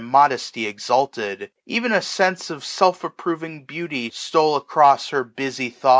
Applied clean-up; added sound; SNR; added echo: none; none; none; none.